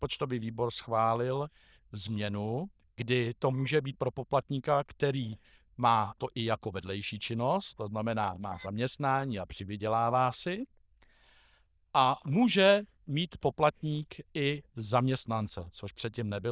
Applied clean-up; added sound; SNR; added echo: neural diffusion model UNIVERSE++.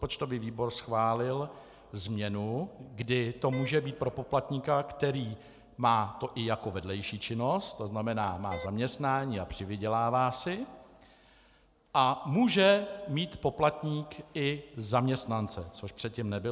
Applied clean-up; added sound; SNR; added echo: none; Wind instrument, woodwind instrument; 14 dB; none.